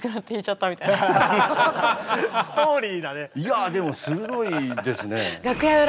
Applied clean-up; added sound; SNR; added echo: none; none; none; none.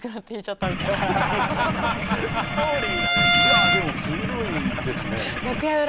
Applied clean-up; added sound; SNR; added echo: none; Engine / Boat, Water vehicle + Bowed string instrument; -2 dB; none.